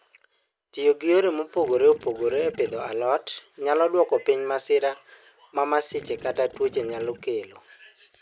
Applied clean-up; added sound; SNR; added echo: none; Gurgling / Liquid; 20 dB; none.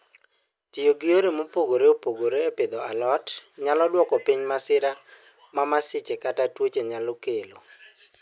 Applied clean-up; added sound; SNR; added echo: none; none; none; none.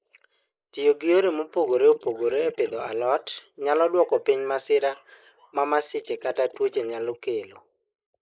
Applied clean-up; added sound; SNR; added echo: neural mask model Resemble Enhance denoiser.